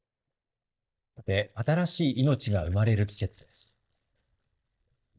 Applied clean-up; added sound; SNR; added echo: neural mask model DeepFilterNet 3.